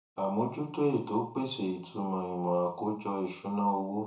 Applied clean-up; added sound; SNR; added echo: none; none; none; reverberation time 0.5 s.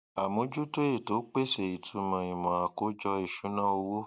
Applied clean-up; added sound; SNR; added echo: none; none; none; none.